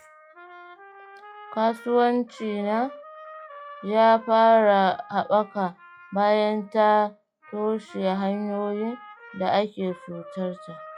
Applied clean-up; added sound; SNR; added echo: classical method log-MMSE.